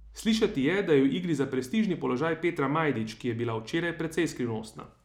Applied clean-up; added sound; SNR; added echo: none; none; none; none.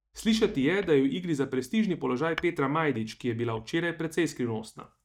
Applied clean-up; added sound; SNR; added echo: neural mask model DeepFilterNet 3.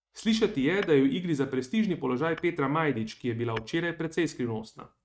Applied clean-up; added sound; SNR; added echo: neural mask model RNNoise.